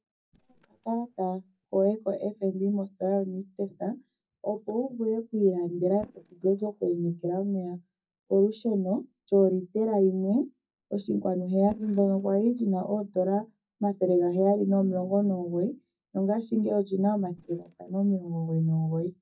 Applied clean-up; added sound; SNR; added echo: neural mask model DeepFilterNet 3.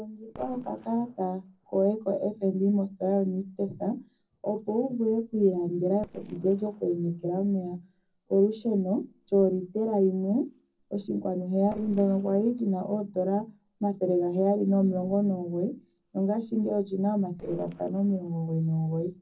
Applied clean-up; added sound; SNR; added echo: neural separator model SepFormer DNS4.